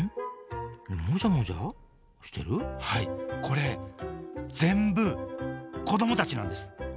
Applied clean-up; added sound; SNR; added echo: none; none; none; none.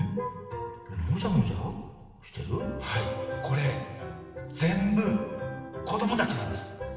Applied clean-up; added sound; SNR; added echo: none; none; none; reverberation time 1.2 s.